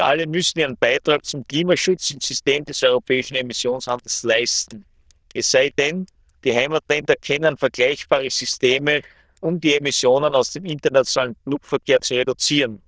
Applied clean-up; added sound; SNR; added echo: neural diffusion model UNIVERSE++.